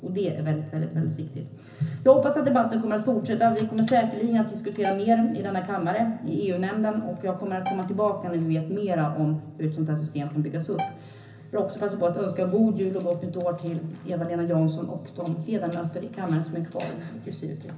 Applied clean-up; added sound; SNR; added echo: none; Bowed string instrument; 13 dB; reverberation time 0.4 s.